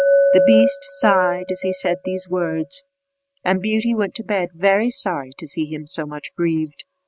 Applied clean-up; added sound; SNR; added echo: neural mask model RNNoise.